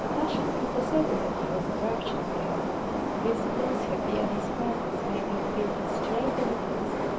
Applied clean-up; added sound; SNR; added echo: none; Subway, metro, underground; -4 dB; reverberation time 0.3 s.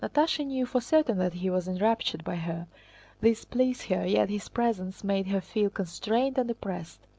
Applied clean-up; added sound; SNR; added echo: none; none; none; none.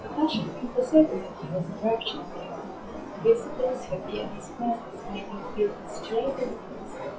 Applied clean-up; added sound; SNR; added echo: classical method WPE with log-MMSE.